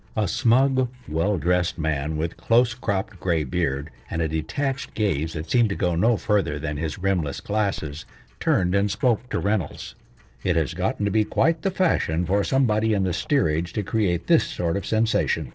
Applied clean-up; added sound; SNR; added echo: neural separator model SepFormer DNS4.